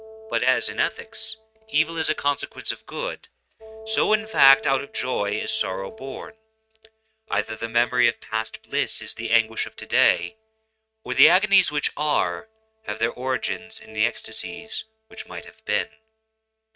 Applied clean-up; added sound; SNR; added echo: neural mask model RNNoise.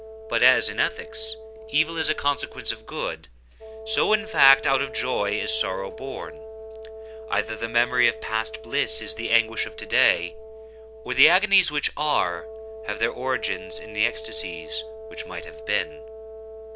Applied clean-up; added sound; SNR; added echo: none; Wind instrument, woodwind instrument; 13 dB; none.